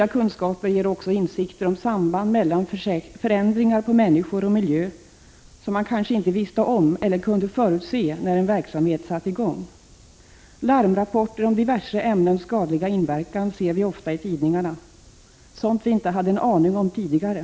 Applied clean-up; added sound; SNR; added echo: none; none; none; none.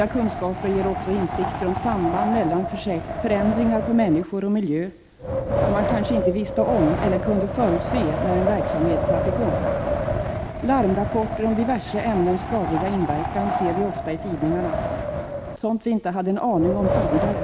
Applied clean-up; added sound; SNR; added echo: none; Wind; 2 dB; none.